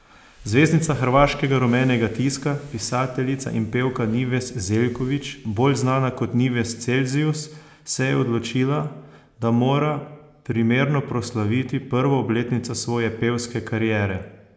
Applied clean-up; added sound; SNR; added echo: none; none; none; none.